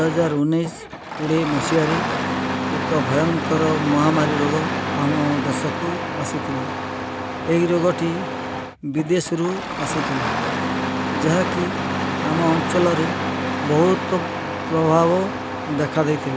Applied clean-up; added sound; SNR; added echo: none; Engine starting; 2 dB; none.